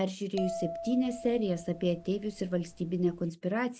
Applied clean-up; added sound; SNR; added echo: none; Bell; 11 dB; none.